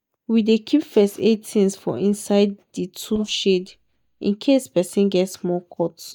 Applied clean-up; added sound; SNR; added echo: neural mask model DeepFilterNet 3.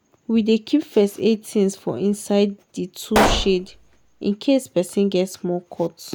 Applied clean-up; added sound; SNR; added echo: none; Explosion; 1 dB; none.